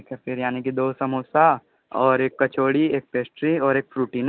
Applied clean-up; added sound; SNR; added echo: none; none; none; none.